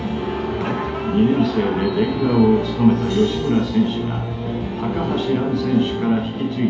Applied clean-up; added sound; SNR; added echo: none; Bowed string instrument; 13 dB; reverberation time 2.2 s.